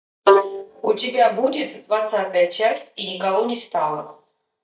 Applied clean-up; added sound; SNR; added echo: neural mask model DeepFilterNet 3.